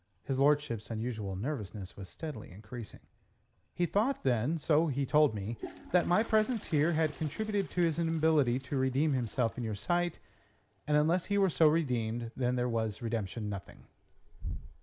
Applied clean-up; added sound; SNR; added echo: none; Toilet flush; 18 dB; none.